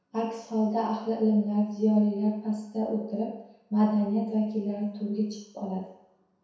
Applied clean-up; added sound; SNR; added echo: none; none; none; reverberation time 0.7 s.